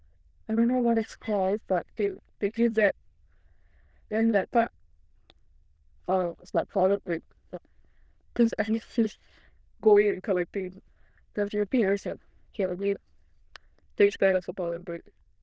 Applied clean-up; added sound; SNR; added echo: neural diffusion model UNIVERSE++.